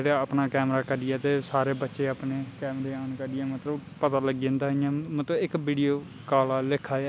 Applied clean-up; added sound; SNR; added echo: none; none; none; none.